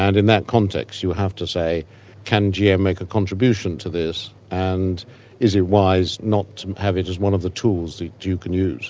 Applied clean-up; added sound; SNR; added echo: none; none; none; none.